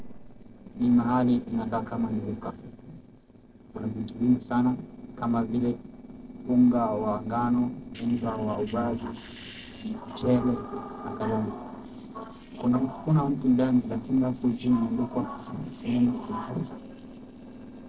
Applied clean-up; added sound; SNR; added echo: neural separator model SepFormer DNS4.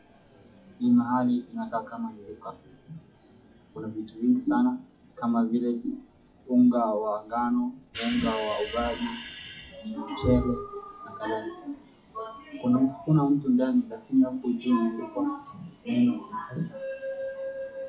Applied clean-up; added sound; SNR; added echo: classical method WPE with log-MMSE.